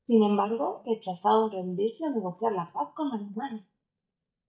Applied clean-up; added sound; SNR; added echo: neural mask model DeepFilterNet 3.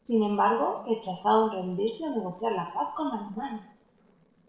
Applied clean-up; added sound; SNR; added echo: neural separator model SepFormer DNS4.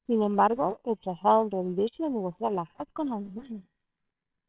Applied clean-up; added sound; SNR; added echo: neural separator model SepFormer WHAMR!.